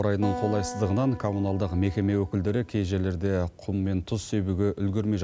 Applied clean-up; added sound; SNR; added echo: none; Acoustic guitar; 13 dB; none.